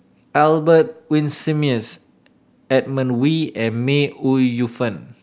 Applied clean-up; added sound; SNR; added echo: none; none; none; none.